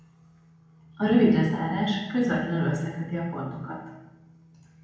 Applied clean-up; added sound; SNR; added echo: none; none; none; reverberation time 0.9 s.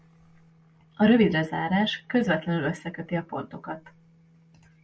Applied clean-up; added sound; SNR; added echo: none; none; none; none.